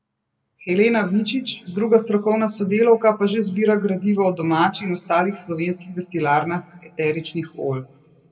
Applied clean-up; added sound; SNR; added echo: none; none; none; reverberation time 2.2 s.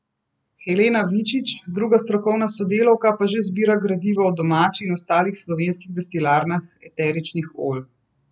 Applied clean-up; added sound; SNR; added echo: none; none; none; none.